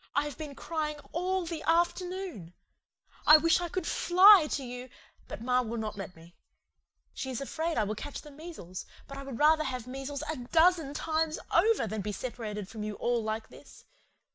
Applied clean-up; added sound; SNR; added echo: neural mask model DeepFilterNet 3.